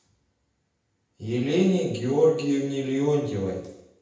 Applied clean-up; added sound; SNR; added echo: none; none; none; reverberation time 0.8 s.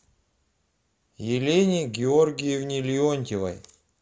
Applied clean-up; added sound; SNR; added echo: none; none; none; none.